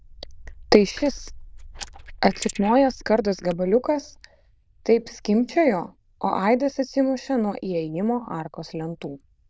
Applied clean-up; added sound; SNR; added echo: neural diffusion model UNIVERSE++.